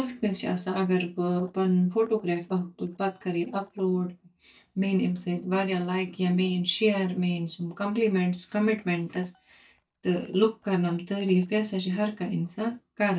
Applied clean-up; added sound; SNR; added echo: neural mask model DeepFilterNet 3.